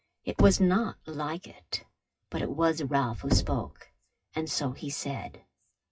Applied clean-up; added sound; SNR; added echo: classical method WPE with log-MMSE.